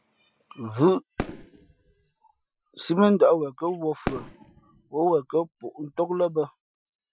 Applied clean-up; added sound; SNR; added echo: classical method Wiener filter.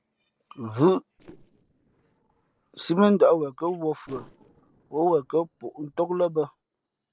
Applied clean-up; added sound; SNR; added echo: neural separator model SepFormer DNS4.